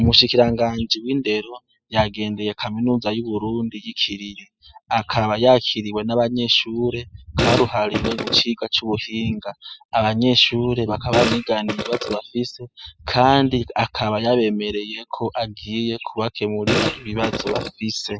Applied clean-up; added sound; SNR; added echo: classical method spectral subtraction.